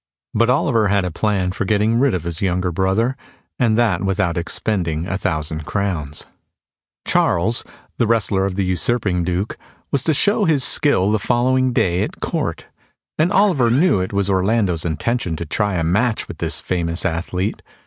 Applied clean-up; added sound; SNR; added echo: neural mask model RNNoise.